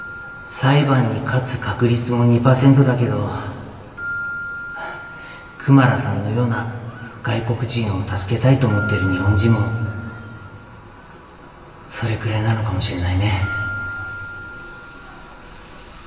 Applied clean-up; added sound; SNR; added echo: none; Keyboard (musical); 15 dB; reverberation time 2.3 s.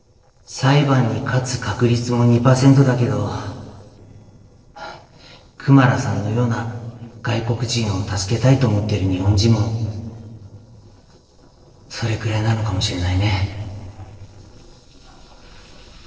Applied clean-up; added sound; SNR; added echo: neural separator model SepFormer DNS4.